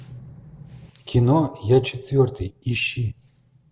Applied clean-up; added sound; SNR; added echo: none; none; none; none.